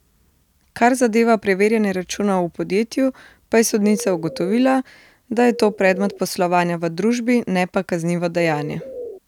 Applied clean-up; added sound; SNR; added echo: none; Bird; 13 dB; none.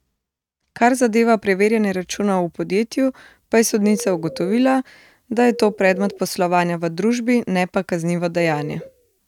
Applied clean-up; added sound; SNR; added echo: neural mask model RNNoise.